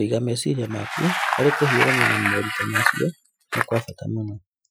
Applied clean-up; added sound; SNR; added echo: classical method Wiener filter.